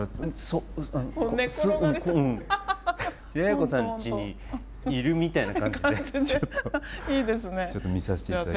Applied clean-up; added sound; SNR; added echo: none; none; none; none.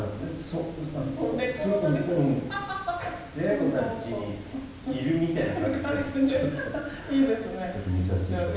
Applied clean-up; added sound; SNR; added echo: none; Water; 17 dB; reverberation time 0.9 s.